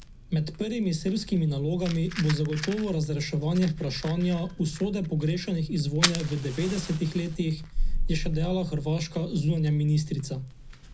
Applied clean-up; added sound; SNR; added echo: none; Fire; 6 dB; reverberation time 0.4 s.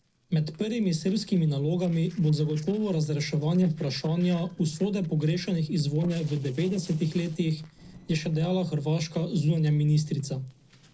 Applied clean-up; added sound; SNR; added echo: neural separator model SepFormer DNS4.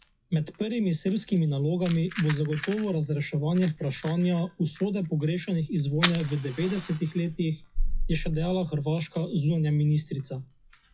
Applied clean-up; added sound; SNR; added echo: classical method WPE with log-MMSE.